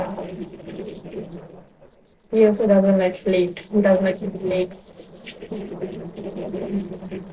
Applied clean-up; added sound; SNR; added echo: neural separator model SepFormer DNS4.